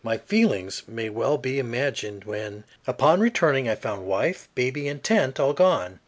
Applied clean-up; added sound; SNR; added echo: none; none; none; none.